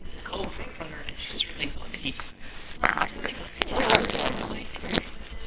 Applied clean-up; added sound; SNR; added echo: neural separator model SepFormer WHAMR!.